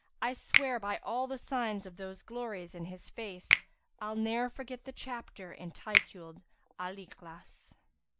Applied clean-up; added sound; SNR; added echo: none; Finger snapping; -2 dB; none.